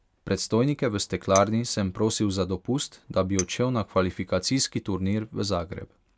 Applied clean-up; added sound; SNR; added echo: none; Chink, clink; 16 dB; none.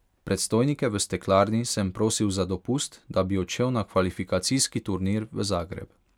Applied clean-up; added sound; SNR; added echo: none; none; none; none.